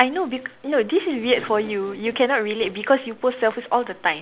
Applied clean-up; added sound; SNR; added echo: none; none; none; none.